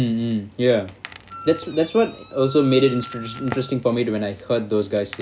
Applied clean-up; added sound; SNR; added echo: none; Wind instrument, woodwind instrument + Crackle; 17 dB; none.